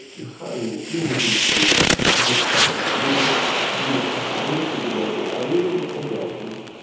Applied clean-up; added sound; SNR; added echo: none; Fire; -5 dB; reverberation time 1.0 s.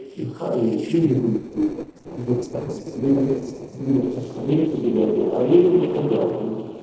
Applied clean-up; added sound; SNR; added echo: neural separator model SepFormer DNS4.